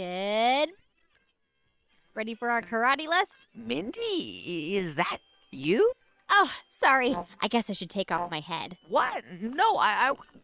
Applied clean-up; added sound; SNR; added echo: neural separator model SepFormer WHAM!.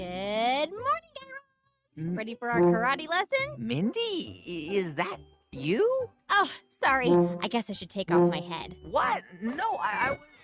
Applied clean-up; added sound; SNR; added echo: neural mask model RNNoise.